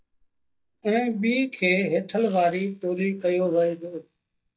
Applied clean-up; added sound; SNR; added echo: neural mask model DeepFilterNet 3.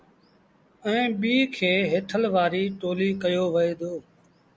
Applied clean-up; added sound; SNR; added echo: none; none; none; none.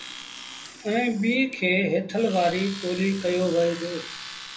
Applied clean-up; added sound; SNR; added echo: none; Domestic sounds, home sounds; 14 dB; reverberation time 0.3 s.